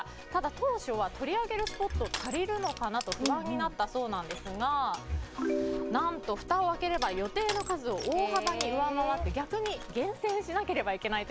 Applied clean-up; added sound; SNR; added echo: none; Breathing + Crushing; 10 dB; none.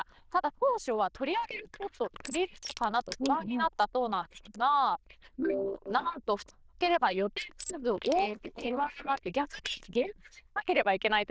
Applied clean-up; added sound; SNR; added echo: neural diffusion model UNIVERSE++.